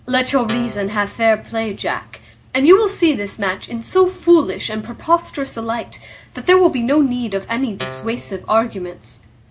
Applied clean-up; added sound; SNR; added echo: none; Guitar; 14 dB; none.